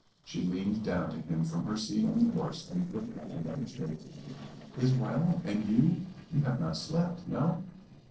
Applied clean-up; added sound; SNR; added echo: neural separator model SepFormer DNS4.